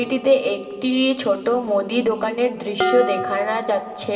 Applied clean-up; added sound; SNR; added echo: none; Dishes, pots, and pans; 9 dB; reverberation time 2.3 s.